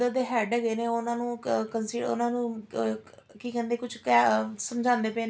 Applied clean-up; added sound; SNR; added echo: none; none; none; none.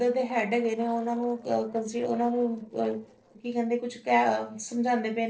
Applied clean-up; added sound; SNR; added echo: neural separator model SepFormer DNS4.